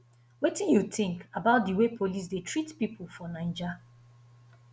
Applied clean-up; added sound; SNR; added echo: none; none; none; none.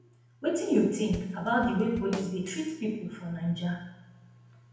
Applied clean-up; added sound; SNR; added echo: none; Drum kit; 11 dB; reverberation time 0.9 s.